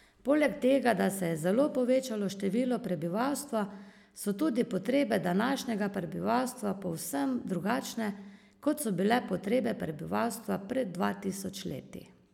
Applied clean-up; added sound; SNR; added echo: none; none; none; none.